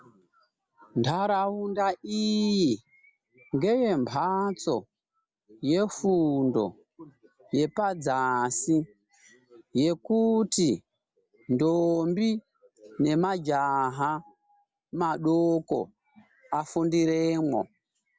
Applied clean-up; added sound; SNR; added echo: none; none; none; none.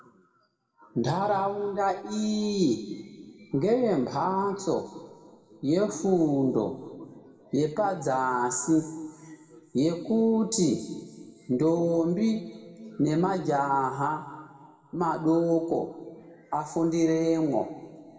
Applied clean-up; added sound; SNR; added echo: none; none; none; reverberation time 1.4 s.